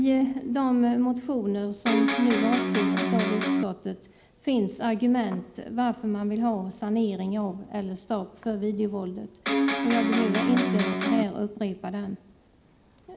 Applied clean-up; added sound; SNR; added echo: none; Electric guitar; -2 dB; none.